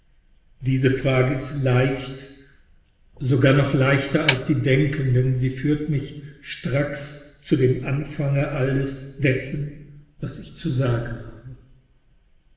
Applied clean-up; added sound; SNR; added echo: none; Snare drum; 4 dB; reverberation time 1.1 s.